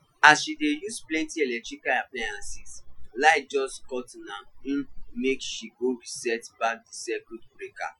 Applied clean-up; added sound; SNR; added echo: classical method Wiener filter.